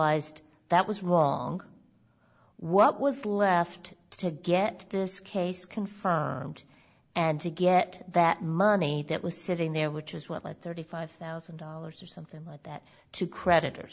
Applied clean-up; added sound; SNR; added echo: none; none; none; none.